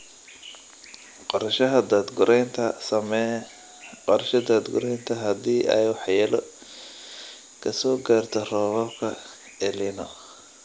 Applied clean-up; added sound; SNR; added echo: none; none; none; none.